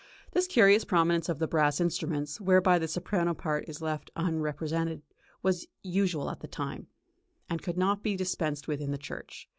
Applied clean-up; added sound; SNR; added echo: none; none; none; none.